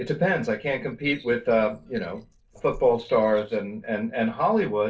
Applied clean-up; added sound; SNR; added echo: neural separator model SepFormer DNS4.